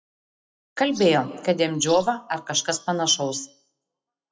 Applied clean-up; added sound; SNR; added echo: classical method WPE with log-MMSE.